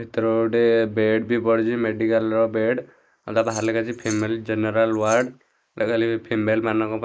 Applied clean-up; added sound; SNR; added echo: neural mask model Resemble Enhance denoiser.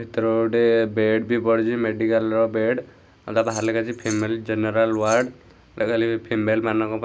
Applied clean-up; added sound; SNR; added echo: none; Keys jangling; 18 dB; none.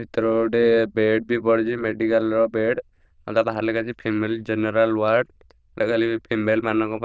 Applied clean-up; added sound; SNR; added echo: neural diffusion model UNIVERSE++.